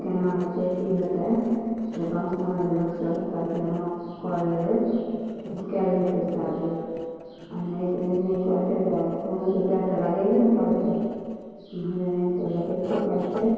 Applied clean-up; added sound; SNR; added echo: neural separator model SepFormer DNS4.